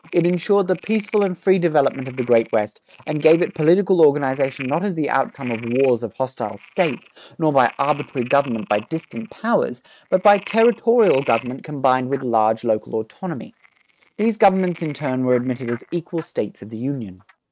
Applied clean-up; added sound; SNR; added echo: neural mask model RNNoise.